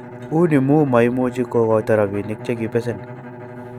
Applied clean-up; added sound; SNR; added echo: none; Bowed string instrument; 15 dB; none.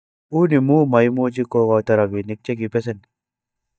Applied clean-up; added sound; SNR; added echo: neural mask model DeepFilterNet 3.